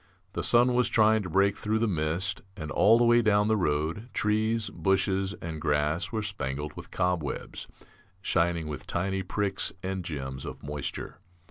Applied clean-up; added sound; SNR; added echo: none; none; none; none.